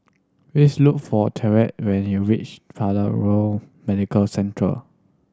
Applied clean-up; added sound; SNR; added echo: none; none; none; none.